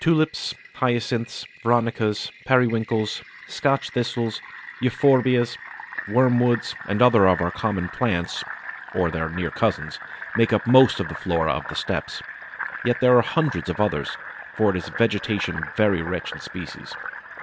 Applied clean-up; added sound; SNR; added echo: none; Fill (with liquid); 13 dB; none.